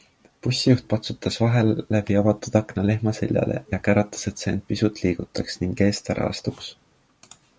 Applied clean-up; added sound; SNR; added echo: none; none; none; none.